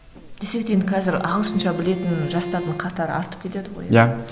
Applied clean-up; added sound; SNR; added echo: none; Bowed string instrument; 12 dB; none.